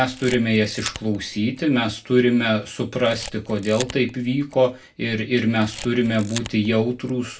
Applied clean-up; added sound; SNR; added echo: none; Camera; 17 dB; reverberation time 0.2 s.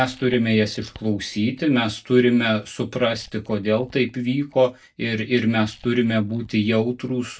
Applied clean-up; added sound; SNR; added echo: neural mask model DeepFilterNet 3.